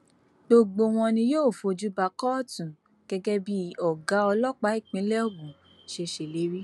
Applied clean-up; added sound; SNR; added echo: none; none; none; none.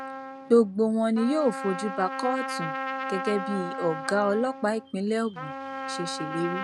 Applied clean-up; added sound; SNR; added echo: none; Trumpet; 8 dB; none.